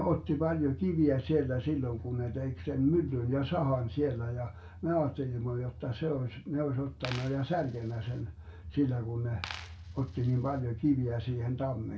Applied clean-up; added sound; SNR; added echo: none; Coin (dropping); 16 dB; reverberation time 0.3 s.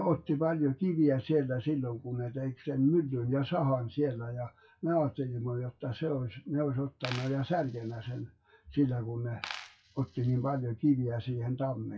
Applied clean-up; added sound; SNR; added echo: classical method WPE with log-MMSE.